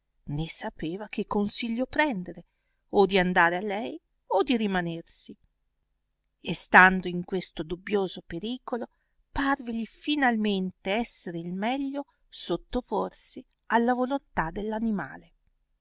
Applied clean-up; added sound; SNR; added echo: none; none; none; none.